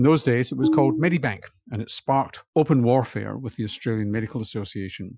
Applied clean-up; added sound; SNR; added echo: classical method Wiener filter.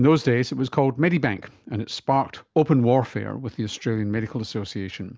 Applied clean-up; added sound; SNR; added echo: none; none; none; none.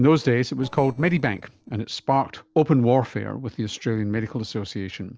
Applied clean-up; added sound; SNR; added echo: neural separator model SepFormer DNS4.